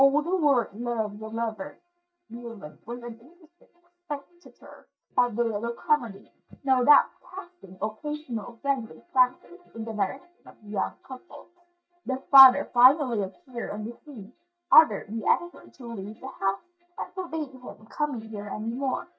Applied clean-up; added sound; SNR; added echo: neural mask model DeepFilterNet 3.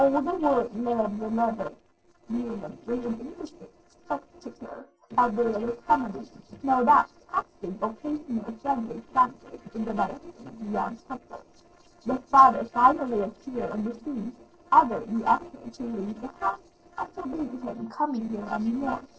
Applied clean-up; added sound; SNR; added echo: neural separator model SepFormer DNS4.